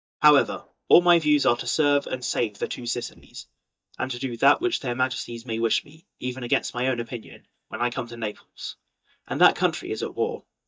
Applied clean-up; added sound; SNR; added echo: neural mask model DeepFilterNet 3.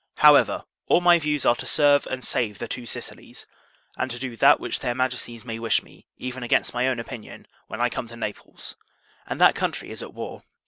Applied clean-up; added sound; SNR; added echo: none; none; none; none.